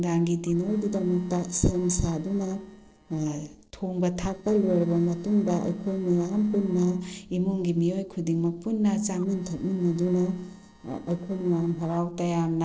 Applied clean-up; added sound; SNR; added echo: neural separator model SepFormer DNS4.